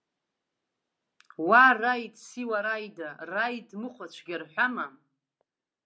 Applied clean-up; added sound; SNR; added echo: none; none; none; none.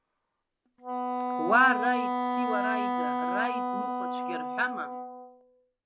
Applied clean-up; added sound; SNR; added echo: none; Wind instrument, woodwind instrument; 0 dB; none.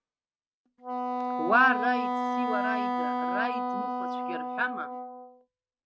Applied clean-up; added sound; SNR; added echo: neural mask model RNNoise.